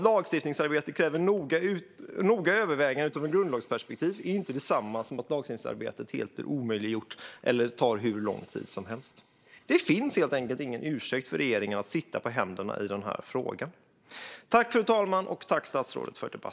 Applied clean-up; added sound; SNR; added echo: neural mask model Resemble Enhance denoiser.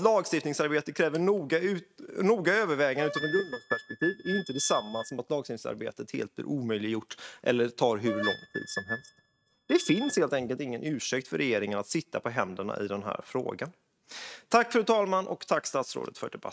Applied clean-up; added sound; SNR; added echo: neural mask model RNNoise.